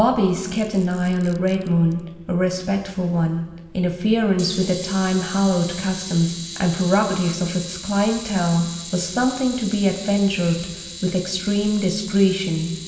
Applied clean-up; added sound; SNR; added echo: none; Camera; 15 dB; reverberation time 1.4 s.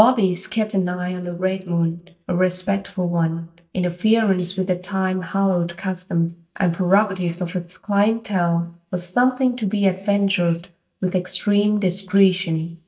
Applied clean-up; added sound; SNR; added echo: neural mask model DeepFilterNet 3.